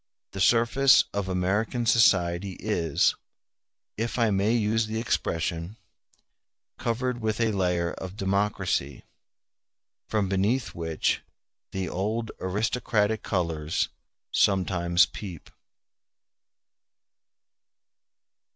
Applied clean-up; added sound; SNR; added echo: none; none; none; none.